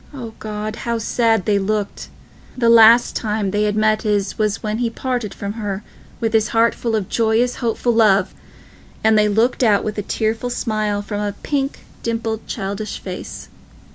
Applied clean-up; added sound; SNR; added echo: none; none; none; none.